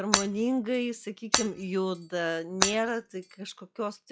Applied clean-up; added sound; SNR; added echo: classical method log-MMSE.